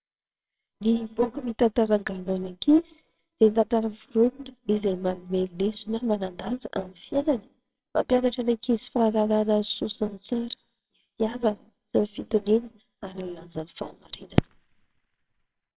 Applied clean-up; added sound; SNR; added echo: neural separator model SepFormer WHAMR!.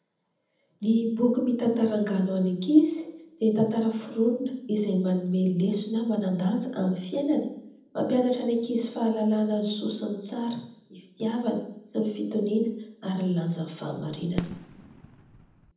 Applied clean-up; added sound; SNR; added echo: none; Fireworks; 14 dB; reverberation time 0.8 s.